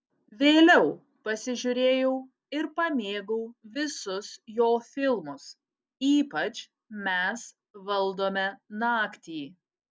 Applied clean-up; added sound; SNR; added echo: none; none; none; none.